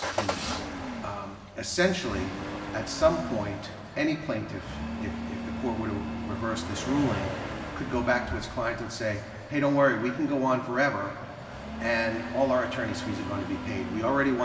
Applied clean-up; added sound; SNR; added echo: none; Engine starting / Accelerating, revving, vroom / Motor vehicle (road); 7 dB; reverberation time 2.2 s.